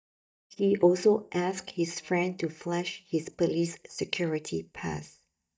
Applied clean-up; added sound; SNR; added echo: neural mask model DeepFilterNet 3.